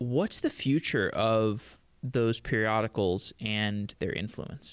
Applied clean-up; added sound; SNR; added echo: none; none; none; none.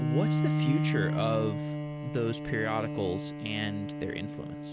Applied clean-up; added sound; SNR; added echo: none; Bowed string instrument; -2 dB; none.